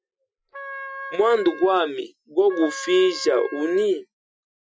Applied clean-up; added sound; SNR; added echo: classical method Wiener filter.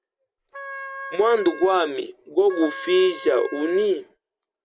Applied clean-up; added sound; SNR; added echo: none; Wind instrument, woodwind instrument; 14 dB; none.